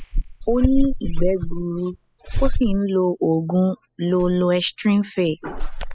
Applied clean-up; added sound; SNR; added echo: classical method spectral subtraction.